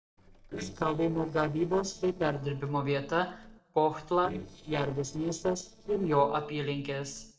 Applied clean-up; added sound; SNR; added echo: neural separator model SepFormer DNS4.